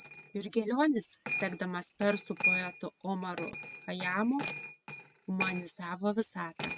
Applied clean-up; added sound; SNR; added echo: none; Coin (dropping); -2 dB; none.